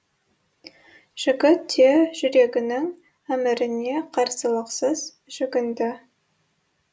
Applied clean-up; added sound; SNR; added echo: none; none; none; none.